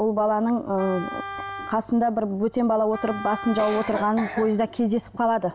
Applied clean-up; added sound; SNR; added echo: none; Wind instrument, woodwind instrument; 13 dB; none.